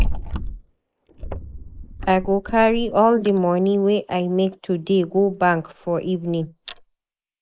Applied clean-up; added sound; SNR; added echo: neural mask model Resemble Enhance denoiser.